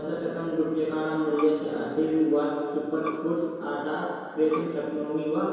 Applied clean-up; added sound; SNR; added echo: none; Bowed string instrument; 14 dB; reverberation time 2.2 s.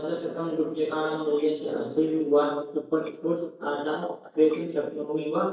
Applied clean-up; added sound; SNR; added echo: neural mask model DeepFilterNet 3.